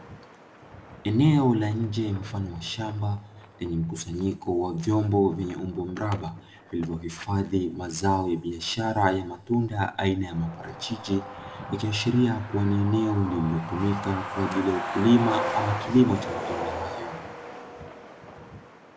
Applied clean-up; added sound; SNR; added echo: none; Truck; 11 dB; reverberation time 2.4 s.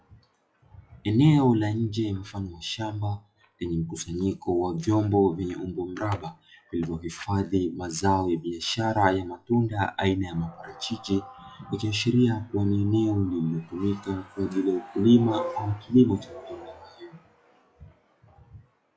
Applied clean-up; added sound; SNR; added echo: classical method WPE with log-MMSE.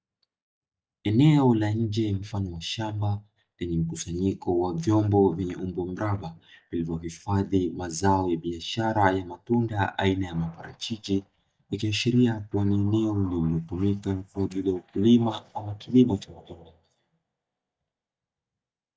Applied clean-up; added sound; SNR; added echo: neural mask model DeepFilterNet 3.